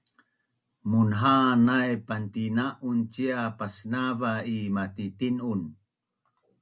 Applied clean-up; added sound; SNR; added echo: none; none; none; none.